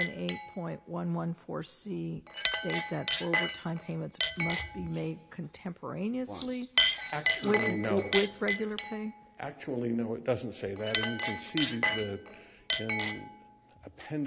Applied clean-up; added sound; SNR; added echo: none; Chink, clink + Bird; -3 dB; none.